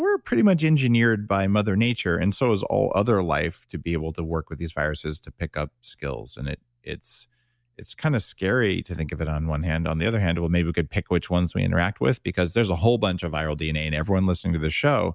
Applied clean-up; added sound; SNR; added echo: none; none; none; none.